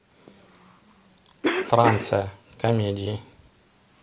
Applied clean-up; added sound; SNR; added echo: none; Cough; 7 dB; none.